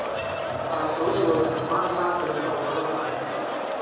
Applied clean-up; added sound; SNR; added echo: none; Crowd; 1 dB; reverberation time 1.3 s.